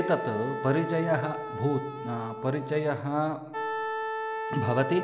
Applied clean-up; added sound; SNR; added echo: none; Wind instrument, woodwind instrument; 6 dB; none.